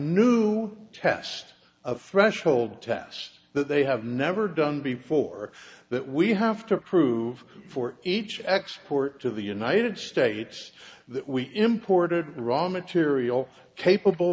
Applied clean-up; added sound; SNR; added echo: none; none; none; none.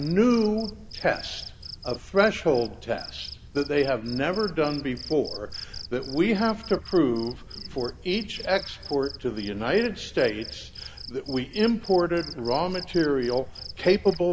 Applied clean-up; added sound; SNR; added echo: none; Cricket; 14 dB; none.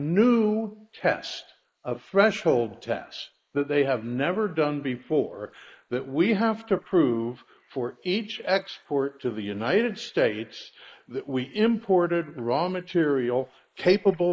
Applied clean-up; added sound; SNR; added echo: neural mask model Resemble Enhance denoiser.